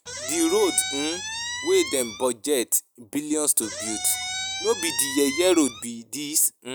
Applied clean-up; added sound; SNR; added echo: none; Squeak; 7 dB; none.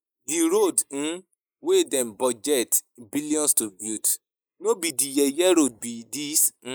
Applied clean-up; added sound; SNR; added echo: neural mask model Resemble Enhance denoiser.